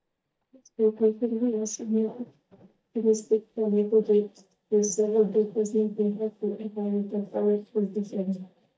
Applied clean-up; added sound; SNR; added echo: neural mask model DeepFilterNet 3.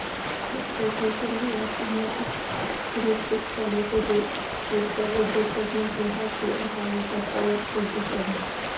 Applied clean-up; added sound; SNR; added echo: none; Stream; 2 dB; reverberation time 0.7 s.